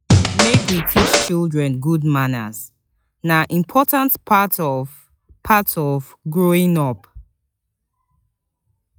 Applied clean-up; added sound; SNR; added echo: classical method log-MMSE.